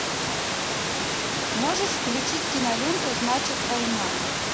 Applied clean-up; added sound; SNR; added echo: none; Water; -4 dB; none.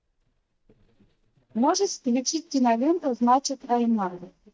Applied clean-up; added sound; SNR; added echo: neural mask model DeepFilterNet 3.